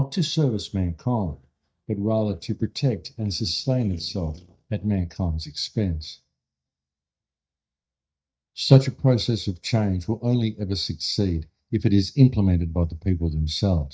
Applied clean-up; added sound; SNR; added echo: neural mask model DeepFilterNet 3.